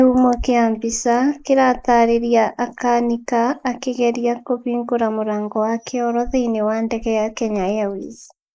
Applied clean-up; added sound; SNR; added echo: neural mask model Resemble Enhance denoiser.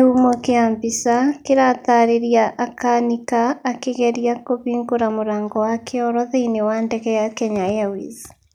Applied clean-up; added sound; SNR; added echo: none; none; none; none.